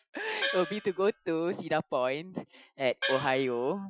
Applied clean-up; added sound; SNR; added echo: classical method Wiener filter.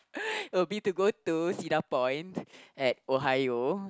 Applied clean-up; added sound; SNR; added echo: none; none; none; none.